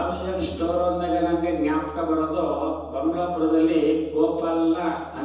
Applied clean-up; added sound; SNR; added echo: none; Piano; 20 dB; reverberation time 1.1 s.